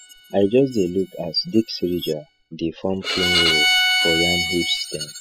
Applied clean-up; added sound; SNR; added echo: classical method spectral subtraction.